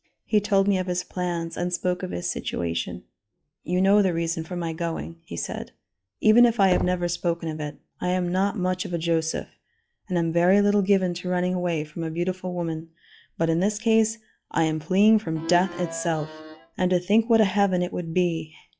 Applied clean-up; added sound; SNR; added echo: classical method log-MMSE.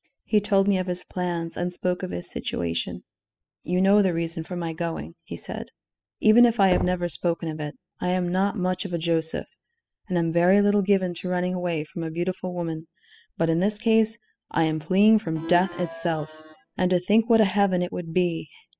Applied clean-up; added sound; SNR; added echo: classical method spectral subtraction.